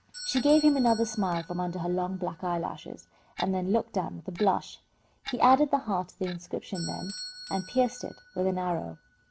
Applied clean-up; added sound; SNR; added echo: none; Clock + Bell / Doorbell; 16 dB; none.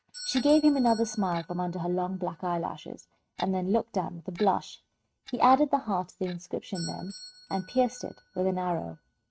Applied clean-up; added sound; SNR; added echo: neural mask model RNNoise.